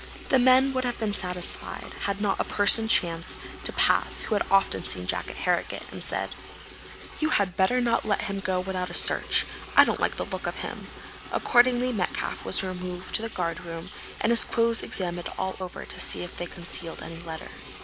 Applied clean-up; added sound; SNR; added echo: none; Liquid; 16 dB; none.